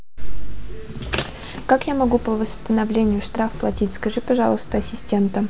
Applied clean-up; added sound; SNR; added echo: none; none; none; none.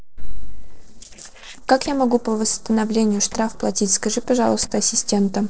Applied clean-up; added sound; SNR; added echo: neural separator model SepFormer DNS4.